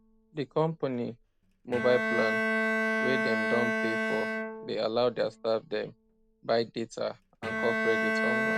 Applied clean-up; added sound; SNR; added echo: none; Bowed string instrument; 0 dB; none.